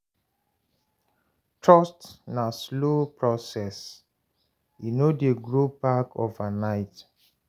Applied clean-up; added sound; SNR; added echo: none; none; none; none.